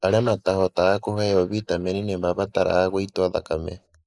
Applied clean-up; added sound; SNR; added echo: neural mask model Resemble Enhance denoiser.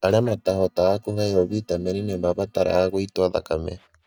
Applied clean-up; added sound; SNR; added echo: neural mask model DeepFilterNet 3.